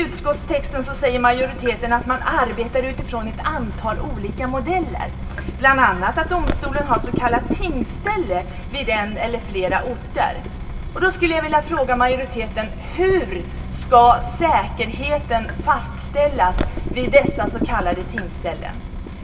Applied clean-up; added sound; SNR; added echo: none; Drip / Water tap, faucet; 6 dB; reverberation time 0.2 s.